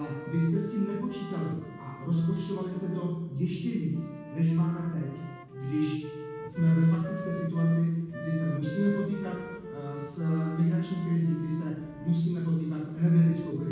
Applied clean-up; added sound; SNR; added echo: none; Wind instrument, woodwind instrument; 15 dB; reverberation time 1.1 s.